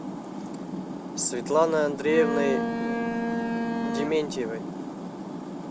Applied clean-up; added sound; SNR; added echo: none; Bowed string instrument; 1 dB; none.